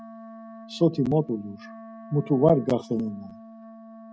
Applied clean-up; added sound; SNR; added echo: none; Wind instrument, woodwind instrument; 17 dB; none.